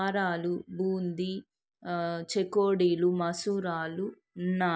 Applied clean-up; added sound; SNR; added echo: none; none; none; none.